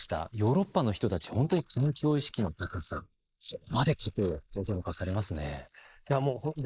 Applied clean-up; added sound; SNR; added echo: neural mask model Resemble Enhance denoiser.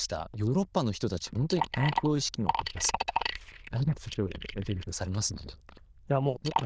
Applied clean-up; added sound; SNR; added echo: neural diffusion model UNIVERSE++.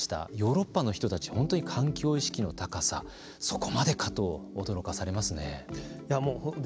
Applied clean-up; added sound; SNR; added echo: none; none; none; none.